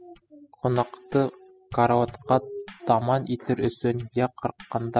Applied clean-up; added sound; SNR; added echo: classical method spectral subtraction.